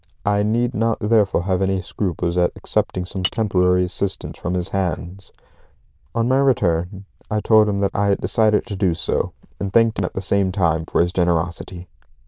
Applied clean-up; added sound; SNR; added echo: neural diffusion model UNIVERSE++.